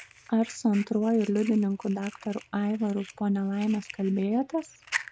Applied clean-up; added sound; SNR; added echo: none; Fire; 15 dB; none.